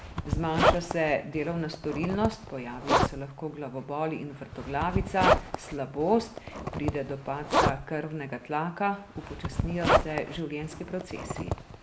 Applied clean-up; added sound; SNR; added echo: none; Zipper (clothing); -1 dB; none.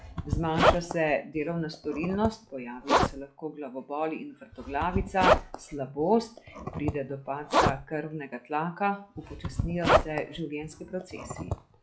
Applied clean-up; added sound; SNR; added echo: classical method log-MMSE.